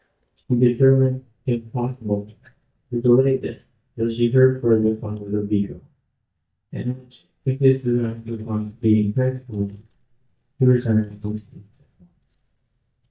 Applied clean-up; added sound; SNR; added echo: neural mask model DeepFilterNet 3.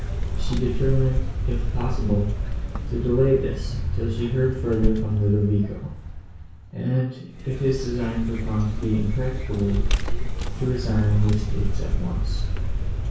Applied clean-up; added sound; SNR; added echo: none; Vehicle; 0 dB; reverberation time 0.6 s.